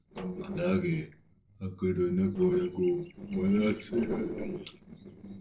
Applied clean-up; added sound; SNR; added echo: neural separator model SepFormer DNS4.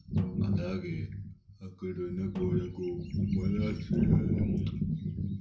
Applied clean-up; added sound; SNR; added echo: none; Snare drum; 15 dB; reverberation time 0.3 s.